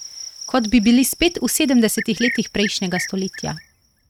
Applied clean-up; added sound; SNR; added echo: neural mask model RNNoise.